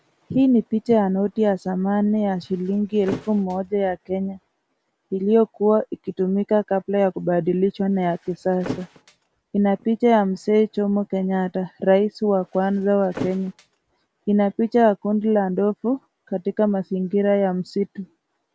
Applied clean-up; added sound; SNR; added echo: none; Thump, thud; 16 dB; none.